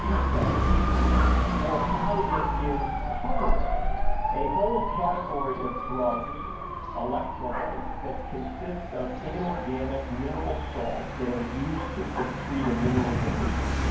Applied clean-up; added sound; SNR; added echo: none; Motorcycle / Dog; -5 dB; reverberation time 0.9 s.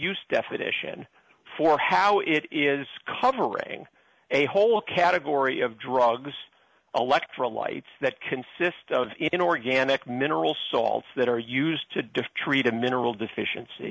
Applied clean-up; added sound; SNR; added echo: none; none; none; none.